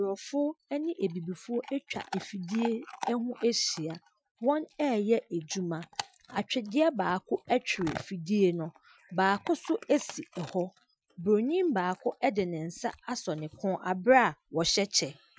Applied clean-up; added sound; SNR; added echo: classical method Wiener filter.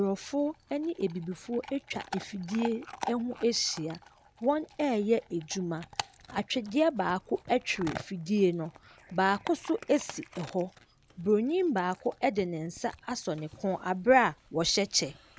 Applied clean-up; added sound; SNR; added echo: none; Chewing, mastication / Dog; 17 dB; none.